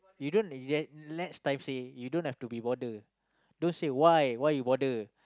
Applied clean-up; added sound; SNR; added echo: none; none; none; none.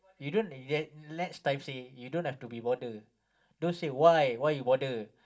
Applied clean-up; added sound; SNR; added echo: none; none; none; reverberation time 0.2 s.